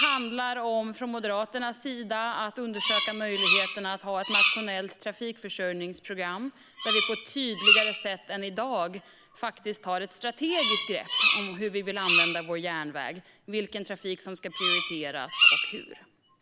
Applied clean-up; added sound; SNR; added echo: none; Bird vocalization, bird call, bird song; -2 dB; none.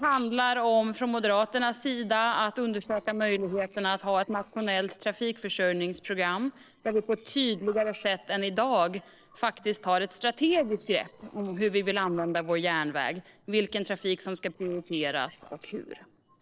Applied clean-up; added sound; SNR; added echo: neural separator model SepFormer DNS4.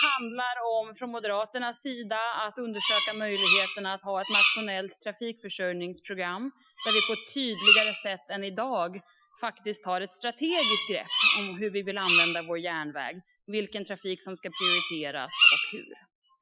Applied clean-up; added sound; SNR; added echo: classical method Wiener filter.